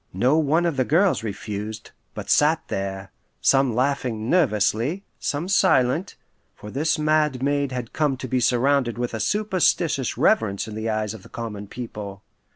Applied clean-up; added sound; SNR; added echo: none; none; none; none.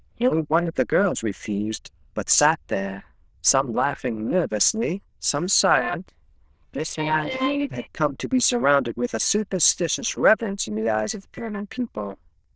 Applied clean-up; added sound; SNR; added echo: neural diffusion model UNIVERSE++.